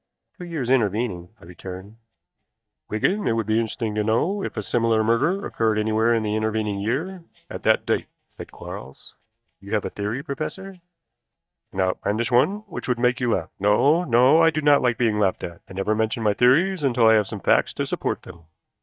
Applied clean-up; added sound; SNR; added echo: neural mask model DeepFilterNet 3.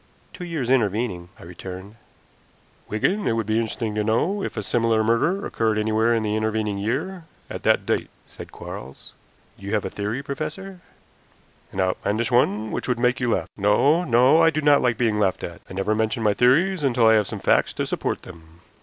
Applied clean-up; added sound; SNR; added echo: none; none; none; none.